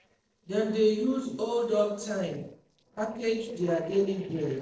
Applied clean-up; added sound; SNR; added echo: neural separator model SepFormer DNS4.